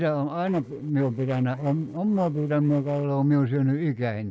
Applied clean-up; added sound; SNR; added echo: neural separator model SepFormer DNS4.